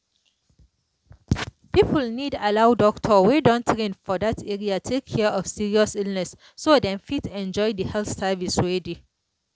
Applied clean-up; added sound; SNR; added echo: none; none; none; none.